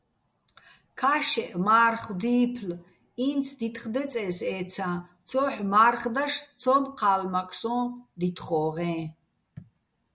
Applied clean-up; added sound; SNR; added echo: none; none; none; none.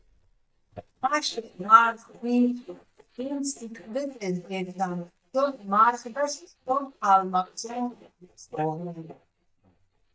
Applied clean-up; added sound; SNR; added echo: neural mask model DeepFilterNet 3.